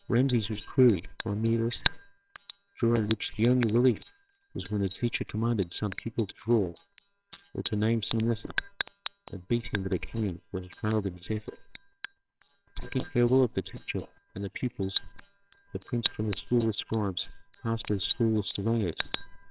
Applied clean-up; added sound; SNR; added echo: neural separator model SepFormer WHAMR!.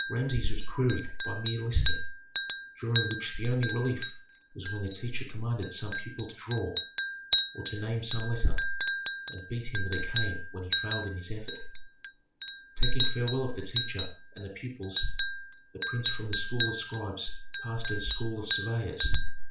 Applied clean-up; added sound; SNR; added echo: none; Chink, clink; 6 dB; reverberation time 0.4 s.